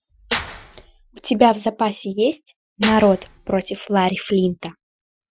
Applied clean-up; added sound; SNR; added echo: classical method Wiener filter.